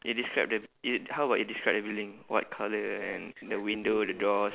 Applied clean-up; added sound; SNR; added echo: none; none; none; none.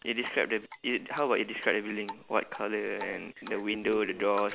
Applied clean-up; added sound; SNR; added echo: none; Drip; 18 dB; none.